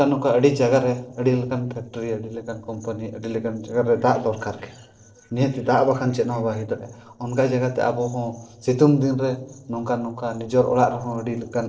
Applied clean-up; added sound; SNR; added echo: neural separator model SepFormer DNS4.